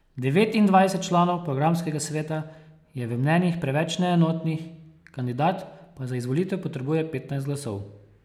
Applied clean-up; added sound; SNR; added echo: none; none; none; none.